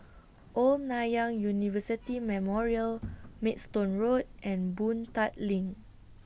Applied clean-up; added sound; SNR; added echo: none; Sliding door + Thunder / Rain; 18 dB; none.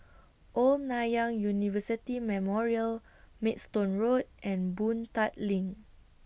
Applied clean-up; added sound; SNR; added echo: none; none; none; none.